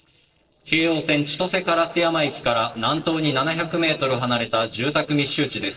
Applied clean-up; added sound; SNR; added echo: neural separator model SepFormer DNS4.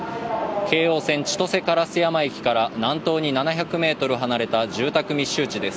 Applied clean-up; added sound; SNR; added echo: none; none; none; none.